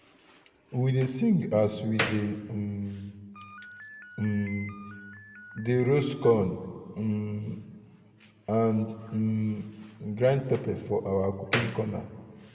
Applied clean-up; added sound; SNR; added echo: none; Slam; 13 dB; reverberation time 1.5 s.